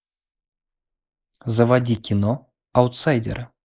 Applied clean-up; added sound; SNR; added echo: neural mask model Resemble Enhance denoiser.